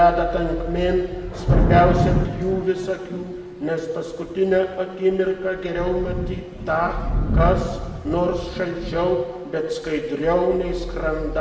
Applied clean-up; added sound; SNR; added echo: none; Thunder / Rain; 3 dB; reverberation time 1.7 s.